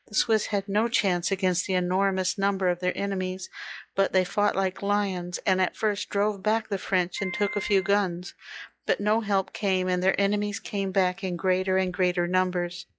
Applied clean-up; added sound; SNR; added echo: classical method log-MMSE.